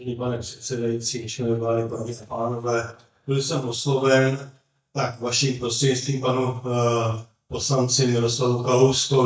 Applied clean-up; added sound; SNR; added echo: neural mask model DeepFilterNet 3.